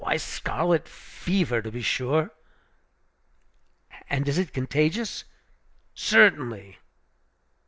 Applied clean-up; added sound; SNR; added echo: none; none; none; none.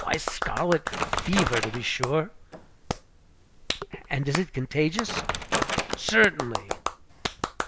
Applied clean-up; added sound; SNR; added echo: none; Clapping + Wood; 3 dB; none.